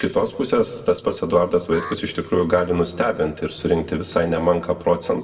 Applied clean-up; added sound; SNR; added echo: none; Alarm; 18 dB; reverberation time 0.9 s.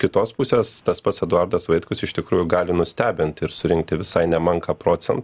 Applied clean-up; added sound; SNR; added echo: none; none; none; none.